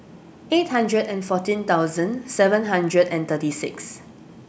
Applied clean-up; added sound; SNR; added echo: none; none; none; none.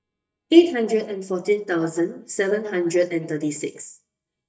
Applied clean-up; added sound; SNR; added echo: neural mask model DeepFilterNet 3.